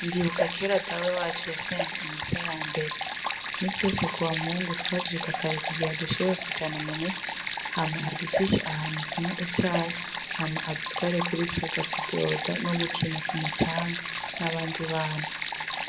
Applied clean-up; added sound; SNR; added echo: none; Stream; 2 dB; reverberation time 0.4 s.